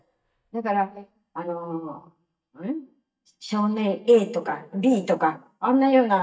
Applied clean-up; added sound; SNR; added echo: neural mask model DeepFilterNet 3.